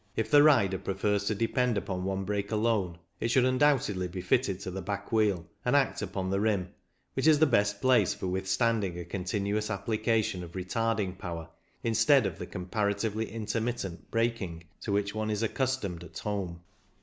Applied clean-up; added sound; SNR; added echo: none; none; none; none.